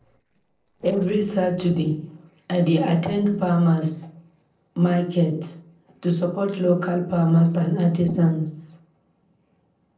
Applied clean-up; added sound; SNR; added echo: neural separator model SepFormer DNS4.